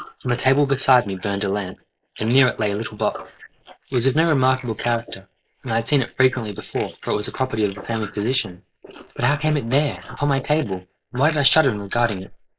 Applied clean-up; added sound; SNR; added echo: neural mask model Resemble Enhance denoiser.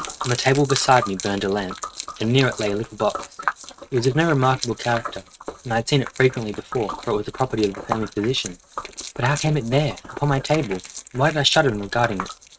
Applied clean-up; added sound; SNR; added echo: neural mask model RNNoise.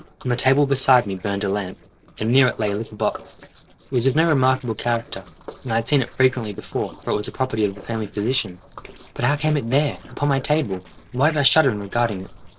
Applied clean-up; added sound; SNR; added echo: neural separator model SepFormer DNS4.